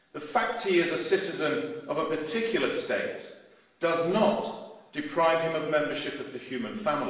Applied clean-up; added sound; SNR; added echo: none; none; none; reverberation time 0.9 s.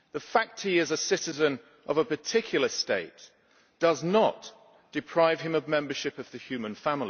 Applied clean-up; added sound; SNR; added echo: none; none; none; none.